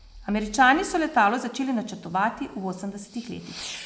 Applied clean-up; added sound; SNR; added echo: none; Fireworks; 18 dB; none.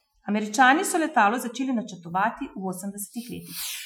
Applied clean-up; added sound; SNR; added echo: classical method Wiener filter.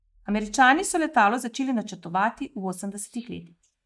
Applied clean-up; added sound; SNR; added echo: neural mask model DeepFilterNet 3.